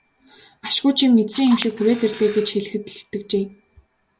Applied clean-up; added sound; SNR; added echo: none; Camera; 15 dB; none.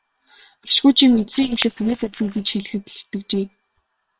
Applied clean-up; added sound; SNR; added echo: neural separator model SepFormer WHAM!.